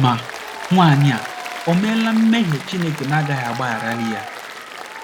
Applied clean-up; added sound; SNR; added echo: none; Applause; 11 dB; none.